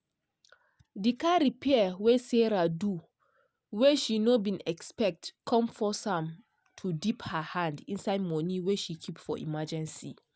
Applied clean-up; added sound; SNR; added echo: none; none; none; none.